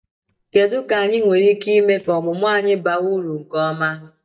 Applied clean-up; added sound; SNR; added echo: neural mask model DeepFilterNet 3.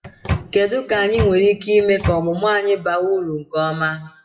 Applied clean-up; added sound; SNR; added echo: classical method WPE with log-MMSE.